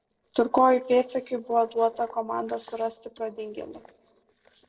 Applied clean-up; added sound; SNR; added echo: neural separator model SepFormer DNS4.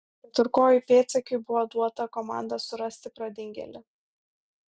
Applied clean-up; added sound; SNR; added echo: none; none; none; none.